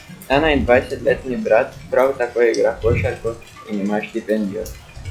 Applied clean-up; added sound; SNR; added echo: classical method log-MMSE.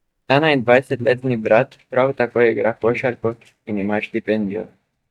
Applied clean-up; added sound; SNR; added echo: neural mask model DeepFilterNet 3.